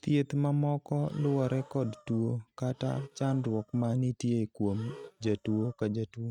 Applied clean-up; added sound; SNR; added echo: neural mask model RNNoise.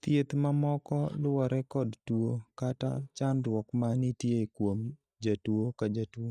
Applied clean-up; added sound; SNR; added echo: neural mask model DeepFilterNet 3.